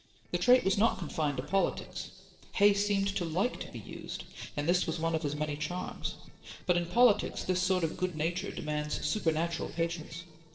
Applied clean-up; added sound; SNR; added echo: neural separator model SepFormer DNS4.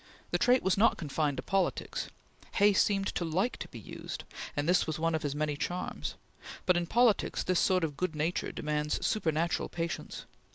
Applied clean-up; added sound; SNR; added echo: none; none; none; none.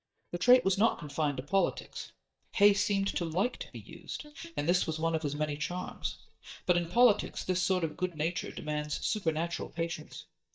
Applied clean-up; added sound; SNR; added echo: neural mask model DeepFilterNet 3.